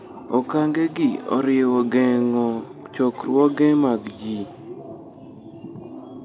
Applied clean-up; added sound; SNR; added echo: none; none; none; none.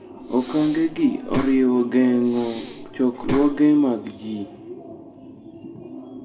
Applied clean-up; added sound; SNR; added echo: none; Breathing; 11 dB; reverberation time 0.6 s.